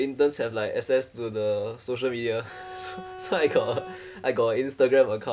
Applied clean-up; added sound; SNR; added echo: none; Bowed string instrument; 14 dB; none.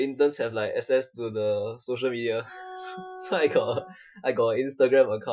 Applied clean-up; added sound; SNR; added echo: classical method Wiener filter.